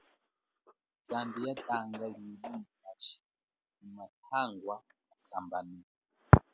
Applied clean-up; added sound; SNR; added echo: none; Cough; 19 dB; none.